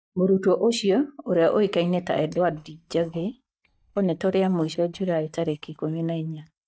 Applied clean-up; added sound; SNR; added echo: neural mask model DeepFilterNet 3.